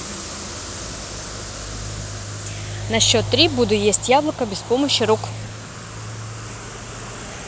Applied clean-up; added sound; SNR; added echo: none; none; none; none.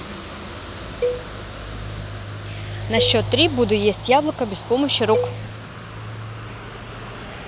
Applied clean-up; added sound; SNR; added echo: none; Cowbell; 8 dB; none.